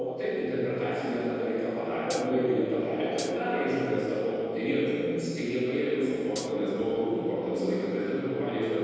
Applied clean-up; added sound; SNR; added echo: none; Hi-hat; 13 dB; reverberation time 2.1 s.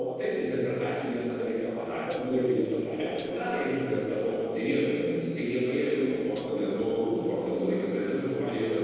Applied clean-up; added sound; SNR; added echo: neural separator model SepFormer DNS4.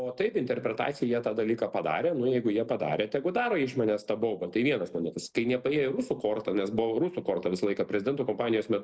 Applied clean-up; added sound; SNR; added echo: none; none; none; none.